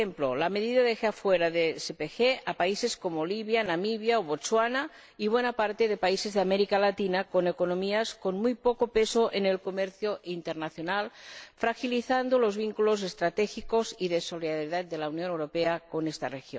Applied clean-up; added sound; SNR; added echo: none; none; none; none.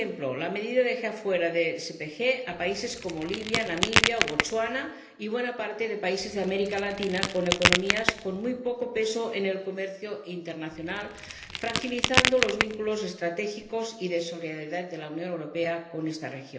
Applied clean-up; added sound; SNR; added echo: none; Crack; -1 dB; reverberation time 0.8 s.